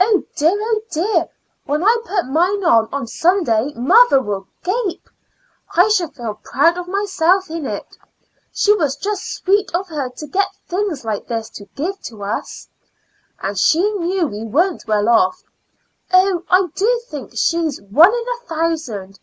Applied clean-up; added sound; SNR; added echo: none; none; none; none.